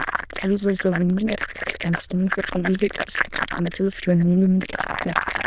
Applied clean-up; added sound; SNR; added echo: neural diffusion model UNIVERSE++.